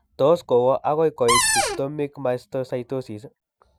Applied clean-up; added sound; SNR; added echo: none; Cupboard open or close; -3 dB; none.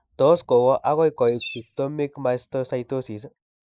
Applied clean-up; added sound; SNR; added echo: neural mask model Resemble Enhance denoiser.